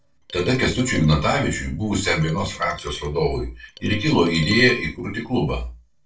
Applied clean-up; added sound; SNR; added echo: neural separator model SepFormer DNS4.